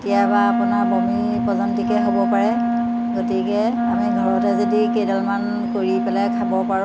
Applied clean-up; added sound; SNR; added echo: none; Wind instrument, woodwind instrument; -3 dB; none.